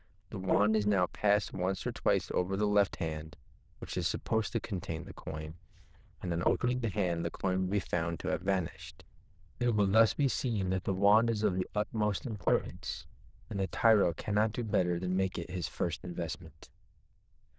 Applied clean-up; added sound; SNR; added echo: neural diffusion model UNIVERSE++.